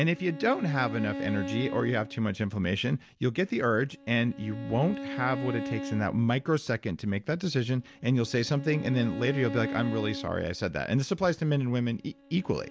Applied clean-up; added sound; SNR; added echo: none; Bowed string instrument; 11 dB; none.